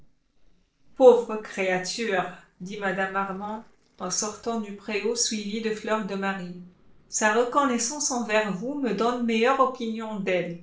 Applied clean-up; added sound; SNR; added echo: neural separator model SepFormer DNS4.